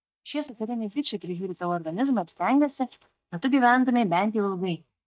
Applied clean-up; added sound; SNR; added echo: neural mask model DeepFilterNet 3.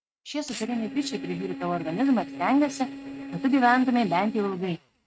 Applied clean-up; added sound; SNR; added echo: neural mask model RNNoise.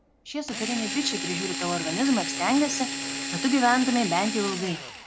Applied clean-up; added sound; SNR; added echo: none; Drill; 5 dB; none.